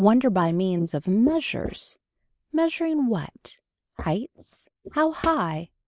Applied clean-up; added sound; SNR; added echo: neural mask model Resemble Enhance denoiser.